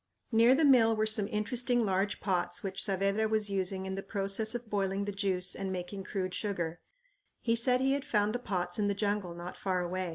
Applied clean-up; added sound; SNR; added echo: none; none; none; none.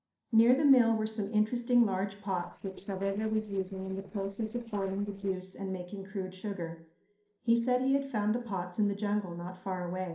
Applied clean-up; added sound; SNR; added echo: neural separator model SepFormer DNS4.